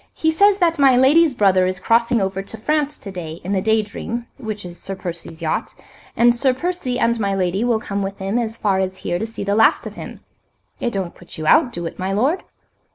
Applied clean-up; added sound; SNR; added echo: none; none; none; none.